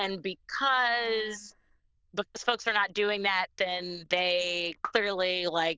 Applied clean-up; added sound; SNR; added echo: neural diffusion model UNIVERSE++.